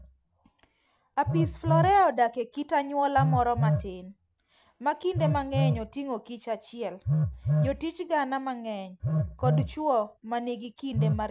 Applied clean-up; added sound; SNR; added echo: none; Telephone; 1 dB; none.